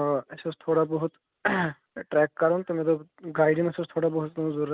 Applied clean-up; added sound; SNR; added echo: none; none; none; none.